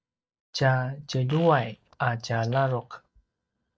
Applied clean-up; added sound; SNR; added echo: neural mask model DeepFilterNet 3.